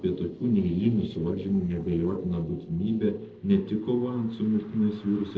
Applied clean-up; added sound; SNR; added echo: neural separator model SepFormer DNS4.